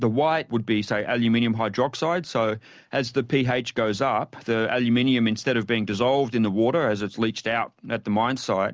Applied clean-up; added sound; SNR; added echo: none; none; none; none.